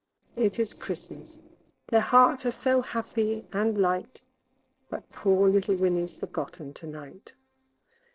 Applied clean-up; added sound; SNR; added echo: neural separator model SepFormer DNS4.